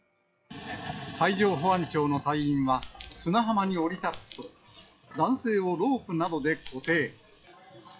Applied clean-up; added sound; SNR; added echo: classical method log-MMSE.